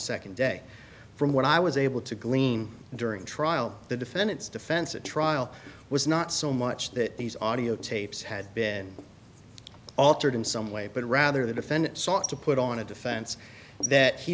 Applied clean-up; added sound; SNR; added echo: none; Writing; 18 dB; none.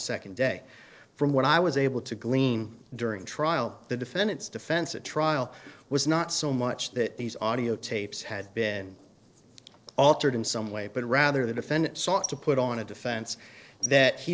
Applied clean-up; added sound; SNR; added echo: neural separator model SepFormer DNS4.